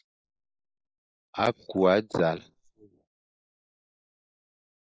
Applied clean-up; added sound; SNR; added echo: neural mask model Resemble Enhance denoiser.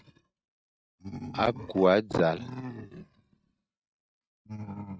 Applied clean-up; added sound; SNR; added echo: neural mask model RNNoise.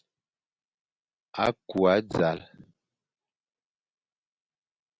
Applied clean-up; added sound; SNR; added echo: none; none; none; none.